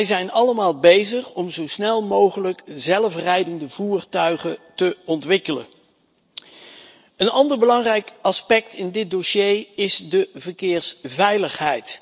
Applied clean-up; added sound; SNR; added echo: neural separator model SepFormer DNS4.